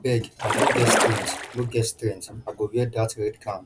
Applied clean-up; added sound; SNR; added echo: none; Splash, splatter; -2 dB; none.